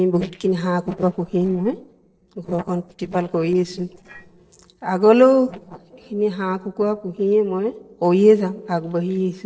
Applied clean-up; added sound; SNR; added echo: neural separator model SepFormer DNS4.